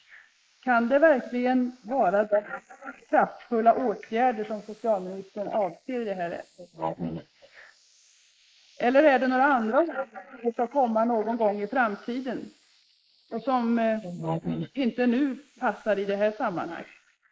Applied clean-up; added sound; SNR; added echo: neural mask model Resemble Enhance denoiser.